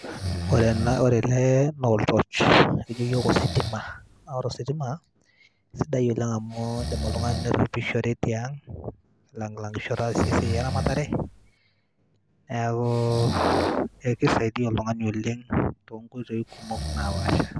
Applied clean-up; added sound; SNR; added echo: none; Breathing; 9 dB; none.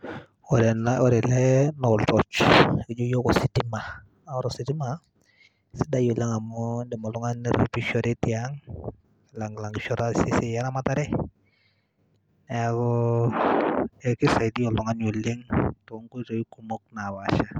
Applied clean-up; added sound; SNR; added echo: none; none; none; none.